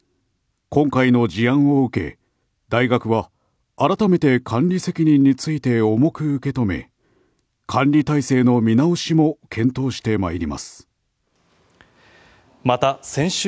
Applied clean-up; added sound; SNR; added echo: none; none; none; none.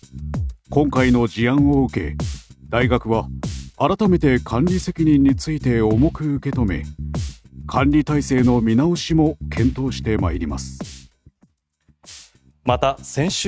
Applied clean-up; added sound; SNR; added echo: neural mask model RNNoise.